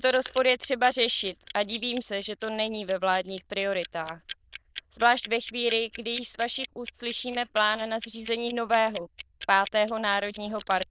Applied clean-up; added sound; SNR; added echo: neural diffusion model UNIVERSE++.